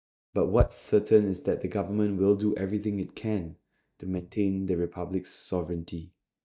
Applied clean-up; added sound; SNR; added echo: neural mask model DeepFilterNet 3.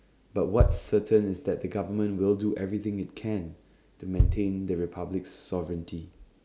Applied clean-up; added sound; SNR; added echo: none; Bass drum; 1 dB; none.